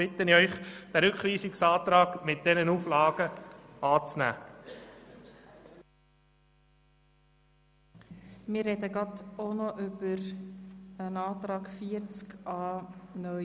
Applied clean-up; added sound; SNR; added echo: none; none; none; none.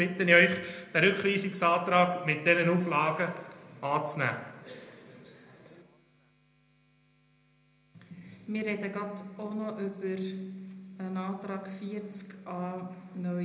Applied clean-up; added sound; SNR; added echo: none; none; none; reverberation time 0.8 s.